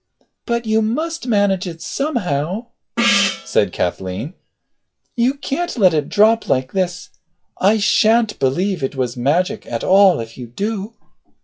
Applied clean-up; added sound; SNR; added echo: classical method log-MMSE.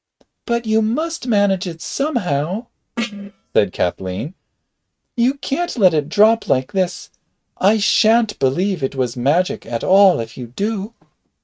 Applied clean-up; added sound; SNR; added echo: neural mask model RNNoise.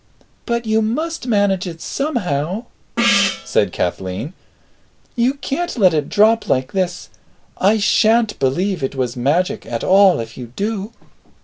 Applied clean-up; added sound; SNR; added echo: none; Gong; 3 dB; none.